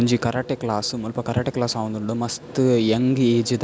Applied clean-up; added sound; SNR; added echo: none; none; none; none.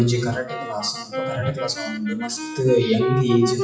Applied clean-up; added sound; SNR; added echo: classical method WPE with log-MMSE.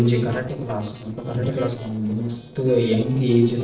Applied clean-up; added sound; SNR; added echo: neural separator model SepFormer DNS4.